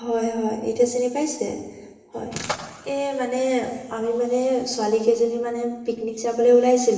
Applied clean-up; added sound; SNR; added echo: none; none; none; reverberation time 1.2 s.